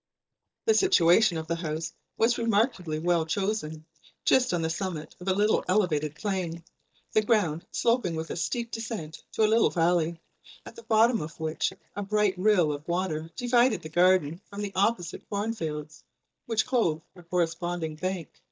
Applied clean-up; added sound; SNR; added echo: neural mask model DeepFilterNet 3.